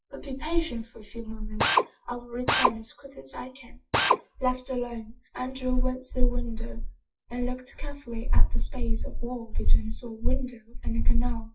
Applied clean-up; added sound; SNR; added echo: classical method WPE with log-MMSE.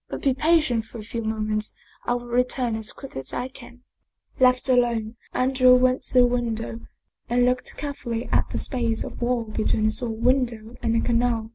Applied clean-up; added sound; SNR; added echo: none; none; none; none.